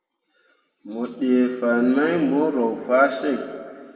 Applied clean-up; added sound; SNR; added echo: none; none; none; reverberation time 2.1 s.